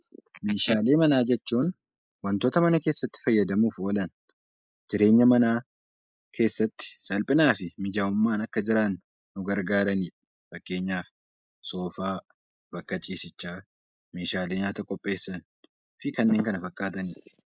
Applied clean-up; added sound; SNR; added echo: neural mask model Resemble Enhance denoiser.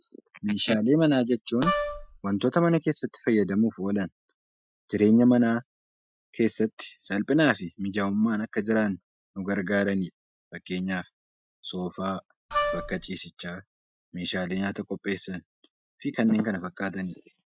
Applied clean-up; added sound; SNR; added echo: classical method Wiener filter.